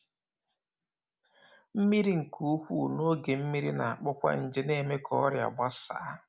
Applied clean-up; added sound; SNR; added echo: none; none; none; none.